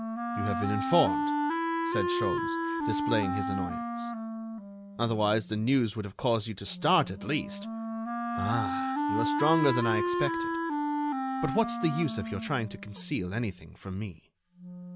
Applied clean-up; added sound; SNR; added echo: none; Wind instrument, woodwind instrument; 1 dB; none.